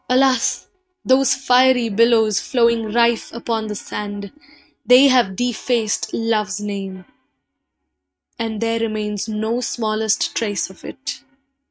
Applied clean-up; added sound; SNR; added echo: neural mask model RNNoise.